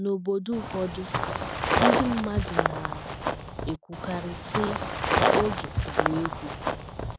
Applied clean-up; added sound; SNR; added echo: none; Walk, footsteps; -5 dB; none.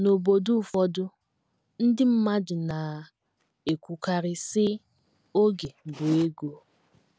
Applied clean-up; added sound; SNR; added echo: none; none; none; none.